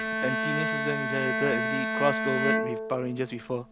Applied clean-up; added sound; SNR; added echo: none; Bowed string instrument; -1 dB; none.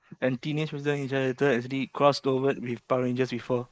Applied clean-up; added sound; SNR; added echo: neural mask model Resemble Enhance denoiser.